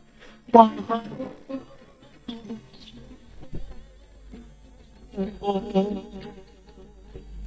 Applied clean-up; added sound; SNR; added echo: neural mask model DeepFilterNet 3.